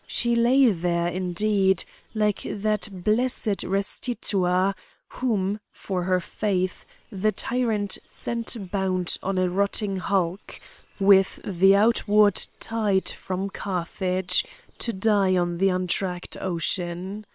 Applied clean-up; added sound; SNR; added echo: neural separator model SepFormer WHAM!.